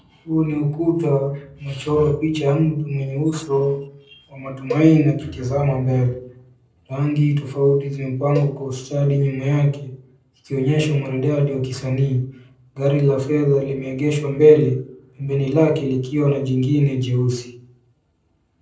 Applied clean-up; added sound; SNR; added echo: neural separator model SepFormer DNS4.